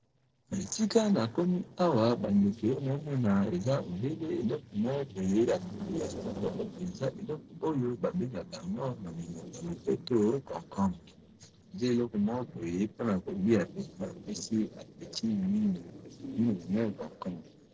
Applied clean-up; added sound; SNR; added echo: neural separator model SepFormer DNS4.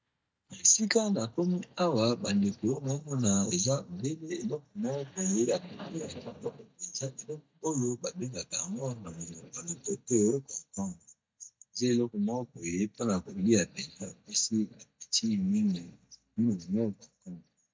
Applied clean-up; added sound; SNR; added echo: neural mask model DeepFilterNet 3.